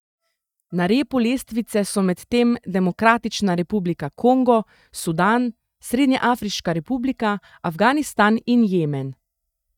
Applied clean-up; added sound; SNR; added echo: neural mask model DeepFilterNet 3.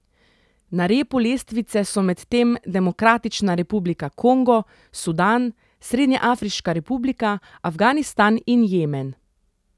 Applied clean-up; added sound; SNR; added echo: none; none; none; none.